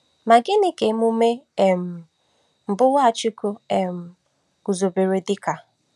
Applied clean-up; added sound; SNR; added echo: none; none; none; none.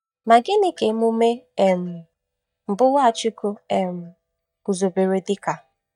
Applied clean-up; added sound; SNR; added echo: neural mask model DeepFilterNet 3.